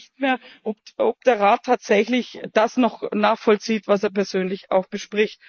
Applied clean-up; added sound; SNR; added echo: neural mask model Resemble Enhance denoiser.